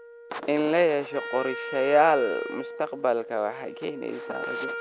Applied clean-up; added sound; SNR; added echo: none; Wind instrument, woodwind instrument; 10 dB; none.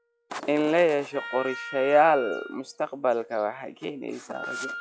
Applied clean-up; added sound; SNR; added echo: classical method log-MMSE.